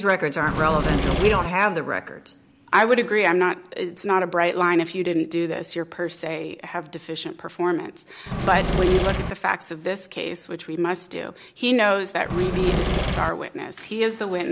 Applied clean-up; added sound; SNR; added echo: none; Engine / Mechanisms; 0 dB; none.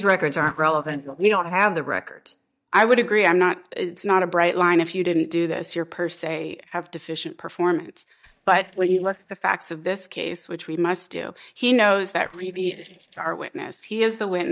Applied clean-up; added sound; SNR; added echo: neural mask model DeepFilterNet 3.